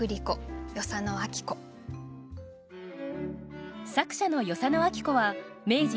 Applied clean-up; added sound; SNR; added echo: none; none; none; none.